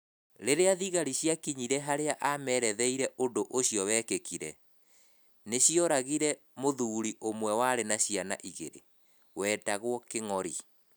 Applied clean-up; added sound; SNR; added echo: none; none; none; none.